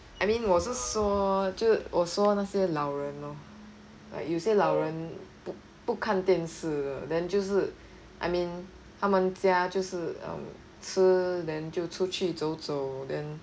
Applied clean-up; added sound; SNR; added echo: none; none; none; none.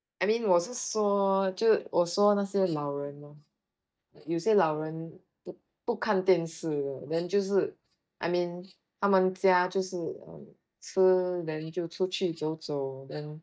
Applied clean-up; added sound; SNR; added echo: neural mask model DeepFilterNet 3.